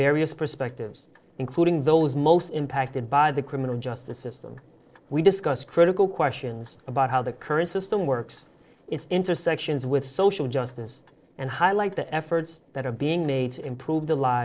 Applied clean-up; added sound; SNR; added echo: neural separator model SepFormer DNS4.